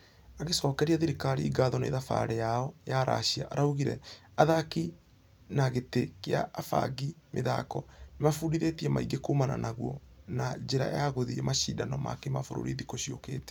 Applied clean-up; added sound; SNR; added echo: none; none; none; none.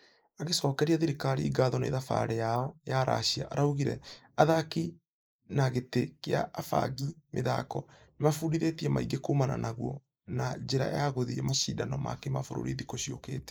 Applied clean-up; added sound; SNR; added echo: neural mask model Resemble Enhance denoiser.